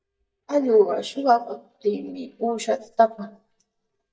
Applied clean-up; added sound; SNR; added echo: neural mask model DeepFilterNet 3.